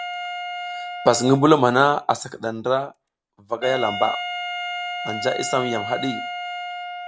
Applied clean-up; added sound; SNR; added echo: none; Wind instrument, woodwind instrument; 8 dB; none.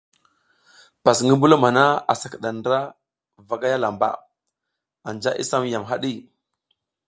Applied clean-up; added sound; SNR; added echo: none; none; none; none.